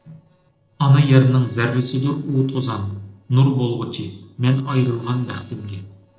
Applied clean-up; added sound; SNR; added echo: neural separator model SepFormer DNS4.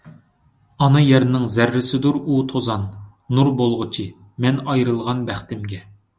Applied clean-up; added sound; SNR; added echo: none; none; none; none.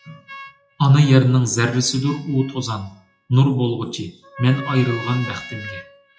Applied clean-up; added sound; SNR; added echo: classical method WPE with log-MMSE.